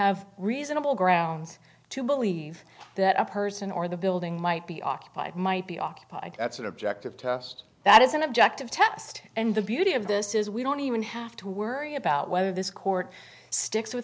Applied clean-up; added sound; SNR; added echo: none; none; none; none.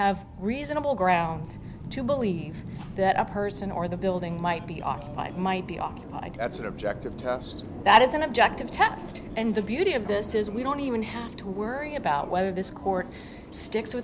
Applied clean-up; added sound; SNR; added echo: none; Subway, metro, underground; 11 dB; none.